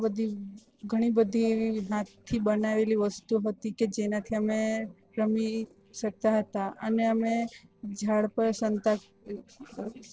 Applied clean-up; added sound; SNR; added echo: neural separator model SepFormer DNS4.